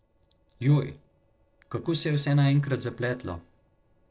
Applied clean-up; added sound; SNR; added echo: neural separator model SepFormer DNS4.